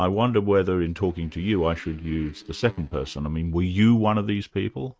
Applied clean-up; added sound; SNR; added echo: neural mask model RNNoise.